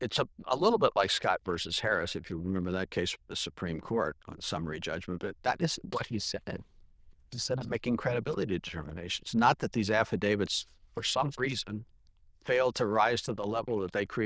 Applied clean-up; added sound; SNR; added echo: neural diffusion model UNIVERSE++.